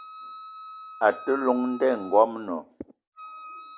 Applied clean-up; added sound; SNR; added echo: none; Wind instrument, woodwind instrument; 16 dB; none.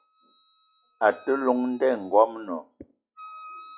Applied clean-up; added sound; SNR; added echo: classical method log-MMSE.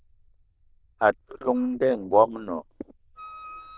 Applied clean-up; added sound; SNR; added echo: neural diffusion model UNIVERSE++.